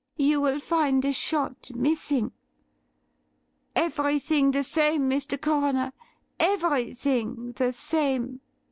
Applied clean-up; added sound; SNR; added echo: none; none; none; none.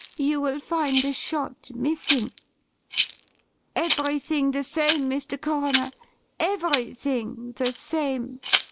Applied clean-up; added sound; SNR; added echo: neural mask model Resemble Enhance denoiser.